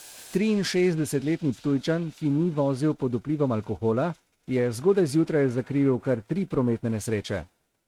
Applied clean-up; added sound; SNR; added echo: neural mask model RNNoise.